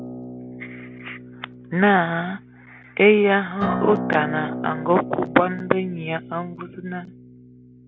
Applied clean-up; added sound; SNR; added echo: none; Acoustic guitar; 10 dB; none.